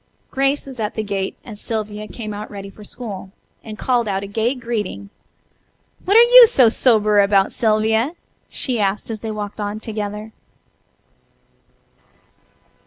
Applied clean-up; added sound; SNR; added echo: none; none; none; none.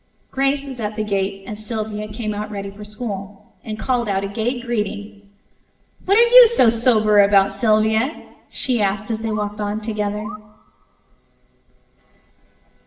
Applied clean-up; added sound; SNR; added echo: none; Bird; 19 dB; reverberation time 0.8 s.